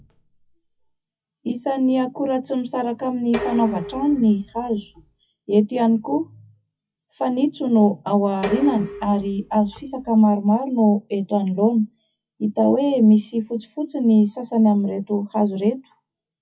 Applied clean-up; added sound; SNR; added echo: classical method WPE with log-MMSE.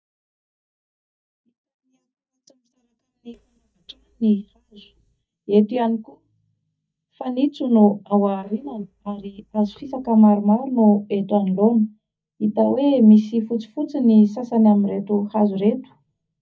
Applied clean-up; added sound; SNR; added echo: neural mask model DeepFilterNet 3.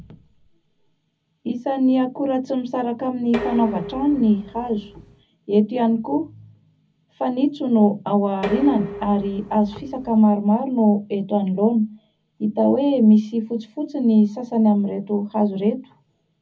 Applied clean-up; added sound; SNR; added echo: none; Dishes, pots, and pans; 13 dB; reverberation time 0.4 s.